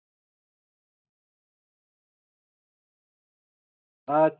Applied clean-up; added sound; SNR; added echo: neural mask model DeepFilterNet 3.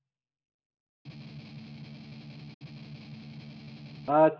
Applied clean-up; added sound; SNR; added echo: none; Strum; 12 dB; reverberation time 1.1 s.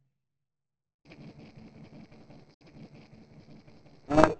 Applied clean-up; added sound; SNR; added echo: neural separator model SepFormer DNS4.